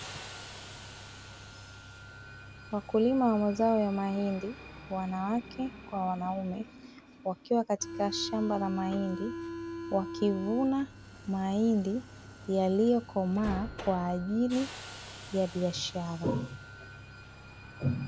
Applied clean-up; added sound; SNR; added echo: none; Subway, metro, underground; 12 dB; none.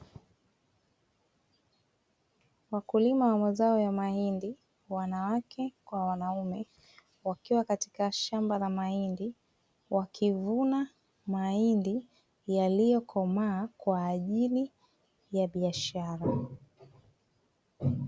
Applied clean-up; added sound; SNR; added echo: none; none; none; none.